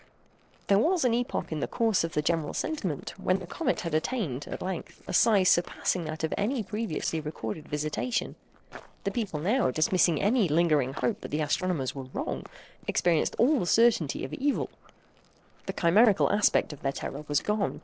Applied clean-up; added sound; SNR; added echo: neural separator model SepFormer DNS4.